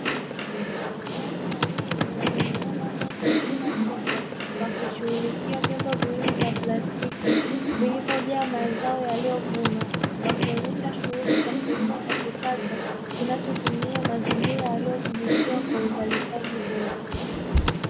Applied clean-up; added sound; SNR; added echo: none; Computer keyboard; -4 dB; none.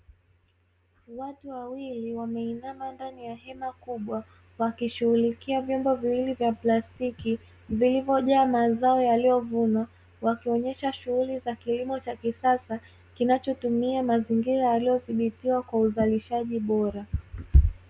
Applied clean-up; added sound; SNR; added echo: none; none; none; none.